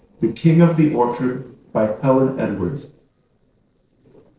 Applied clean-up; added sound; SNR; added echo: neural separator model SepFormer DNS4.